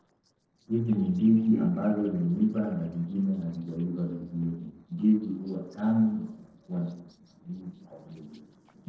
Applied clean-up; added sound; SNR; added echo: neural separator model SepFormer DNS4.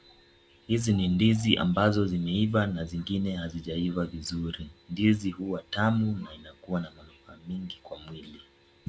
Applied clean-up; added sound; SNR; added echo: none; none; none; none.